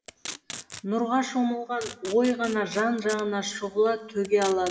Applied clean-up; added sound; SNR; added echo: none; Packing tape, duct tape; 16 dB; reverberation time 2.8 s.